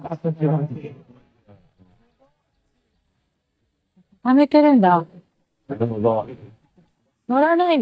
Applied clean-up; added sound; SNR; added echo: neural mask model DeepFilterNet 3.